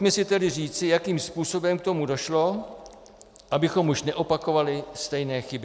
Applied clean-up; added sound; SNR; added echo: none; none; none; none.